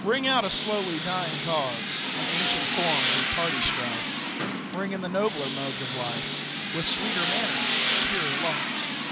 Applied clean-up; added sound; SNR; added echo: none; Tools; -2 dB; none.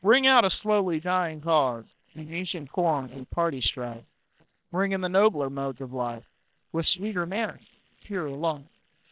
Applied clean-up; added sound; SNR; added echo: neural separator model SepFormer WHAM!.